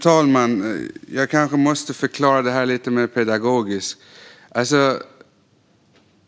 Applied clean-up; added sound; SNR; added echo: none; none; none; none.